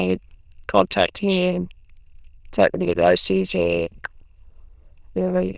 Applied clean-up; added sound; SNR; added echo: neural diffusion model UNIVERSE++.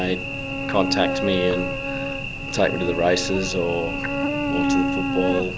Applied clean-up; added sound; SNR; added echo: none; Cricket / Buzz; 0 dB; none.